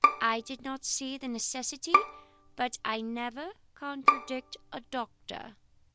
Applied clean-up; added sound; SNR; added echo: none; Bowed string instrument; -4 dB; none.